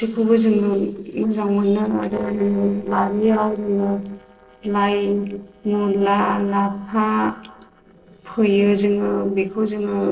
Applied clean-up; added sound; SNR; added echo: neural separator model SepFormer DNS4.